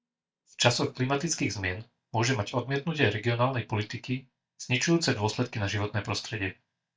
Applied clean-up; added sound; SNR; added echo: neural mask model DeepFilterNet 3.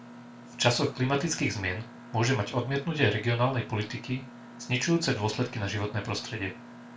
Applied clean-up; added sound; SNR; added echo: none; Mechanisms; 17 dB; reverberation time 0.3 s.